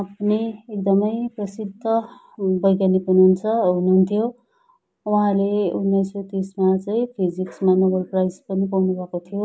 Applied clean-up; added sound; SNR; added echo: none; none; none; none.